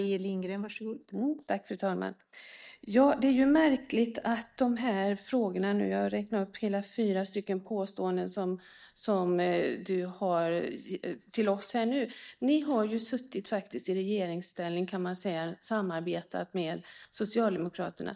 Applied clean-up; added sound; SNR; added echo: neural mask model DeepFilterNet 3.